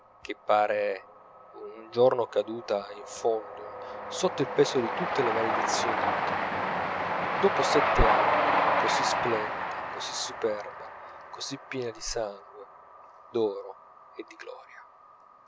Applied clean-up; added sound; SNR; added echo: none; Train; 0 dB; none.